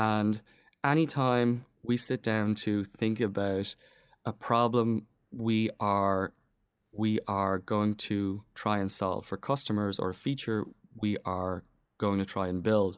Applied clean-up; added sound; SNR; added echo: none; none; none; none.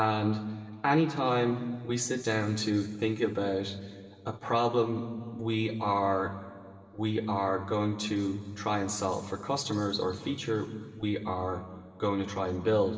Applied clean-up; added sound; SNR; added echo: none; none; none; reverberation time 2.9 s.